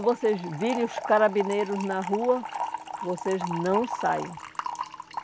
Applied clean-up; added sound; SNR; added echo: none; Fill (with liquid) / Trickle, dribble; 8 dB; none.